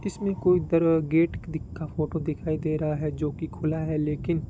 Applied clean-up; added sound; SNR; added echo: none; none; none; none.